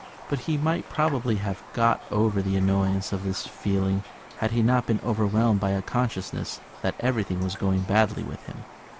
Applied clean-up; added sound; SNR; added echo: none; Raindrop; 19 dB; none.